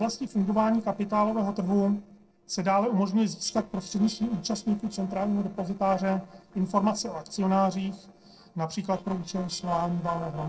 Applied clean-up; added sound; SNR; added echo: neural separator model SepFormer DNS4.